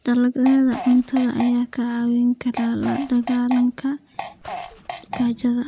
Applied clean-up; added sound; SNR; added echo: none; Fart; 14 dB; none.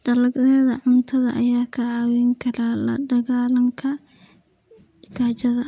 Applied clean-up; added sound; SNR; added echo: none; none; none; none.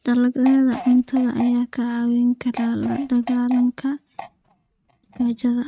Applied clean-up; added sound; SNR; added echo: neural mask model RNNoise.